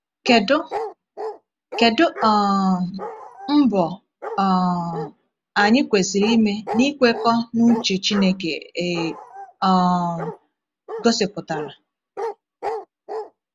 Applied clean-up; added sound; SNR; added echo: none; Bark; 12 dB; none.